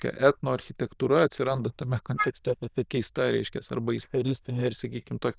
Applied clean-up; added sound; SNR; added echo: neural diffusion model UNIVERSE++.